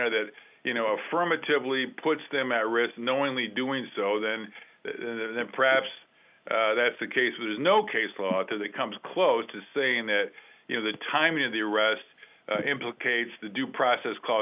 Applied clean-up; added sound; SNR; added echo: none; none; none; none.